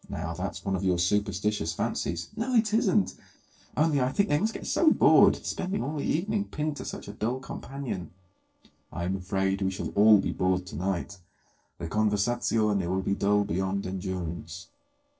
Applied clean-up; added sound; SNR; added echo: neural separator model SepFormer DNS4.